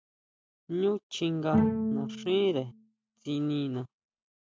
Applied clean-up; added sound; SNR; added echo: neural mask model RNNoise.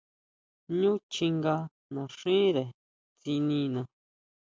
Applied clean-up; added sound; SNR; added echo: none; none; none; none.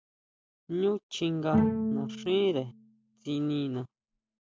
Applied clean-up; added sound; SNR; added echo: none; Bowed string instrument; 1 dB; none.